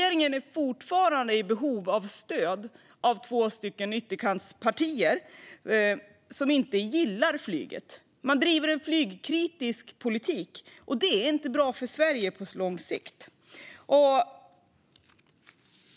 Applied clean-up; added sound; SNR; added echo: none; none; none; none.